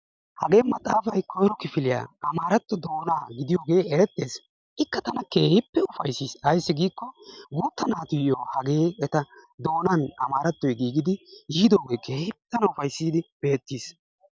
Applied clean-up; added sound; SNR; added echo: none; none; none; none.